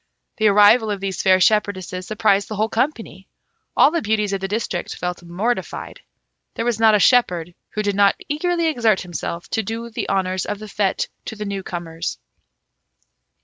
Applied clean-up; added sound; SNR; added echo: none; none; none; none.